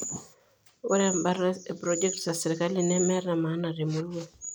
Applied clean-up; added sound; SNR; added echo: none; none; none; none.